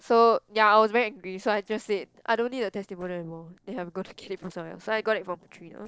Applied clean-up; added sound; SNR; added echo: neural separator model SepFormer DNS4.